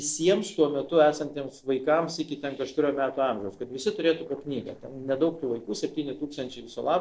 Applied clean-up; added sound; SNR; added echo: neural separator model SepFormer DNS4.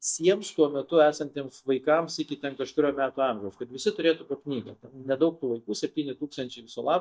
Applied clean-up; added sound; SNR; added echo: neural mask model DeepFilterNet 3.